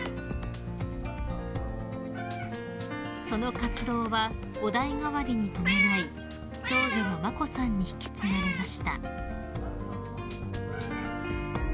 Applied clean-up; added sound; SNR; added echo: none; Meow; 7 dB; none.